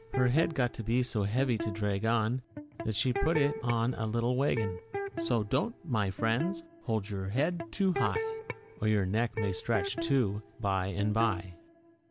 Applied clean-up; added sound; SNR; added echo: none; Electric guitar; 9 dB; none.